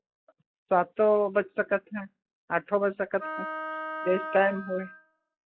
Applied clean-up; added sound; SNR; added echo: classical method log-MMSE.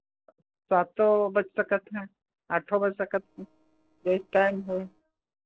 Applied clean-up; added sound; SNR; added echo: neural separator model SepFormer DNS4.